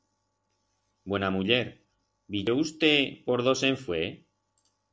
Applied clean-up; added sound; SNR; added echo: none; none; none; none.